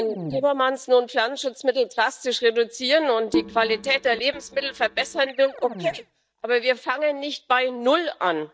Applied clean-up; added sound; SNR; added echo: neural mask model DeepFilterNet 3.